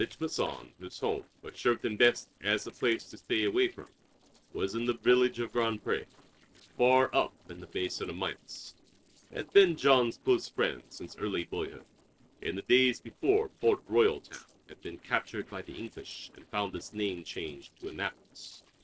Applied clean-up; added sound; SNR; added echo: neural separator model SepFormer DNS4.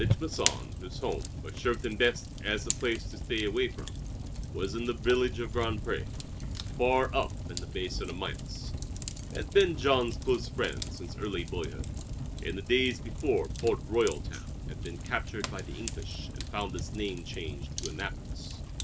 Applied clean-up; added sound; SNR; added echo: none; Fire; 3 dB; none.